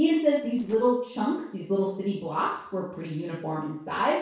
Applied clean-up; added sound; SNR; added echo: neural separator model SepFormer DNS4.